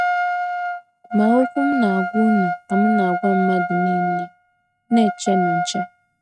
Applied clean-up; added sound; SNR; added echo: neural mask model RNNoise.